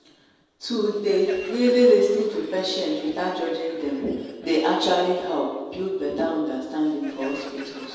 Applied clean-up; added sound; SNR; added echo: none; Crowd; 20 dB; reverberation time 1.1 s.